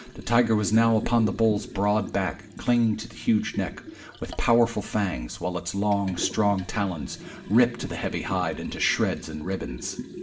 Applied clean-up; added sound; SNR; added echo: none; Liquid; 16 dB; reverberation time 0.5 s.